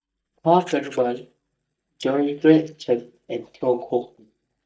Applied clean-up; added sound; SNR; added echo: neural mask model DeepFilterNet 3.